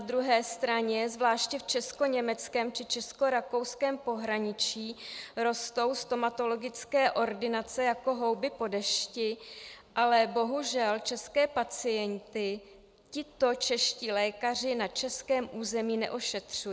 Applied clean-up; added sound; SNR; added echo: none; none; none; none.